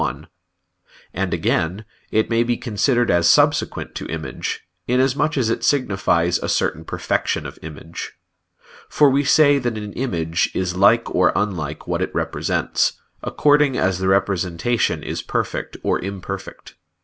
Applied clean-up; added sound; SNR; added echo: none; none; none; none.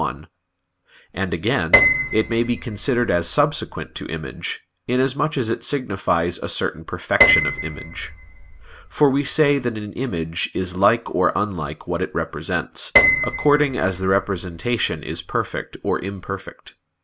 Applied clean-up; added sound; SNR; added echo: none; Piano; 1 dB; none.